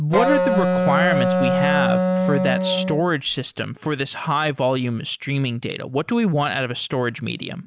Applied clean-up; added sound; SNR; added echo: none; Wind instrument, woodwind instrument; -3 dB; none.